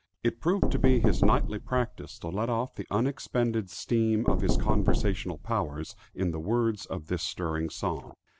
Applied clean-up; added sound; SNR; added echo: none; Knock; -3 dB; none.